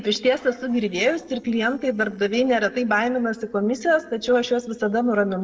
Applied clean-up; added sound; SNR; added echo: neural separator model SepFormer DNS4.